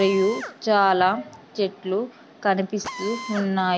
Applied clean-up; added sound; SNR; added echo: none; Drill; 16 dB; none.